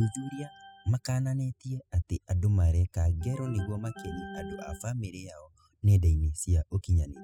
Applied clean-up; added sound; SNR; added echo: classical method spectral subtraction.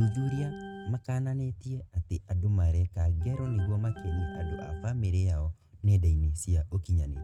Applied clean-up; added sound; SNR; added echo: neural mask model RNNoise.